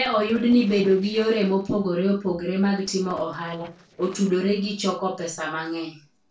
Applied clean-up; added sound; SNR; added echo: neural separator model SepFormer DNS4.